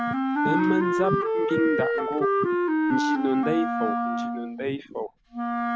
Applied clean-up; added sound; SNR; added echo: none; Wind instrument, woodwind instrument; -4 dB; none.